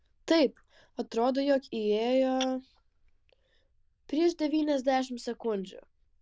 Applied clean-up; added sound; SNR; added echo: neural diffusion model UNIVERSE++.